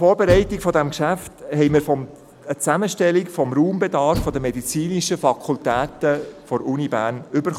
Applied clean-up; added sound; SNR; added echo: none; Door; 14 dB; none.